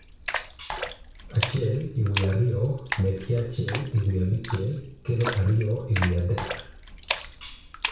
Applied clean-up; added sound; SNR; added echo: none; Splash, splatter; 6 dB; reverberation time 0.6 s.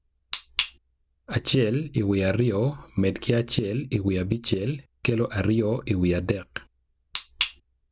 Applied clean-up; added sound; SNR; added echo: none; none; none; none.